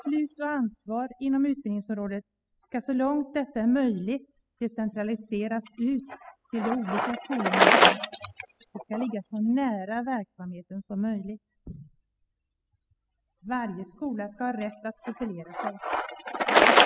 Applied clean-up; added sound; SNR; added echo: classical method spectral subtraction.